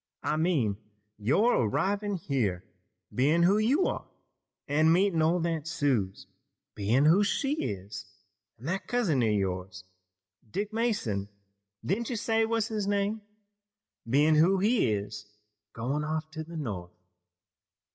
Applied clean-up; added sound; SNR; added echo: none; none; none; none.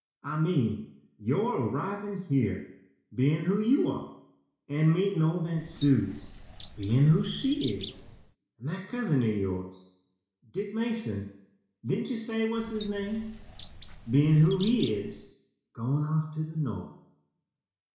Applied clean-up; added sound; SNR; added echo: none; Bird; 11 dB; reverberation time 0.7 s.